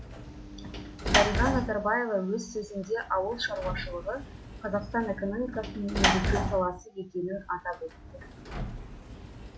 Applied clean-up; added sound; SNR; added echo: none; Sliding door / Slam; 1 dB; none.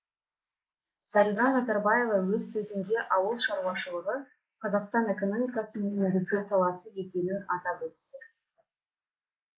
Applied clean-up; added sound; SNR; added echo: neural mask model Resemble Enhance denoiser.